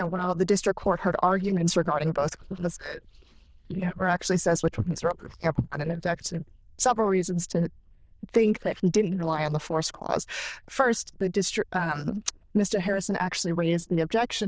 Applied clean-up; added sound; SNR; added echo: neural diffusion model UNIVERSE++.